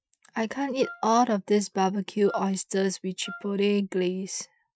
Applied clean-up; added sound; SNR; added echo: classical method Wiener filter.